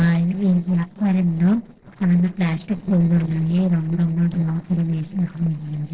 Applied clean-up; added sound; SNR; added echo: neural separator model SepFormer DNS4.